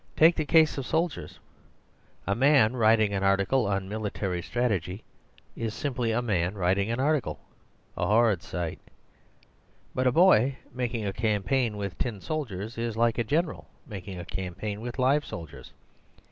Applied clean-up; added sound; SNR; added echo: none; none; none; none.